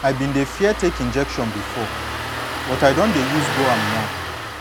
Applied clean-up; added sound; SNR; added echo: none; Engine starting; 4 dB; none.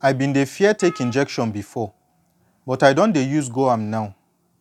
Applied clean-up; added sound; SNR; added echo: none; none; none; none.